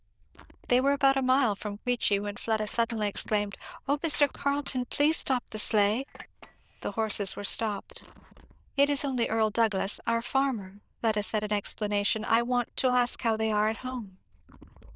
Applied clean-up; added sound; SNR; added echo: neural diffusion model UNIVERSE++.